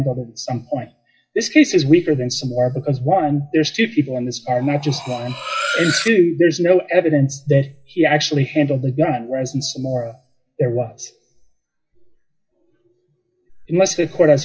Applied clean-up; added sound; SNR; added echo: classical method WPE with log-MMSE.